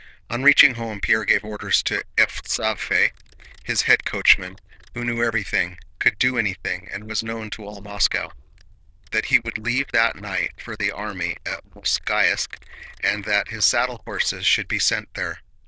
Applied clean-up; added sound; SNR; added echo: neural diffusion model UNIVERSE++.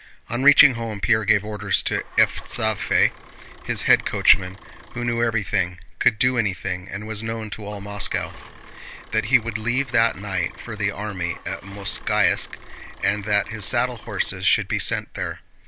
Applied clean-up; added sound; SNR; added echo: none; Idling / Engine starting / Motor vehicle (road); 19 dB; none.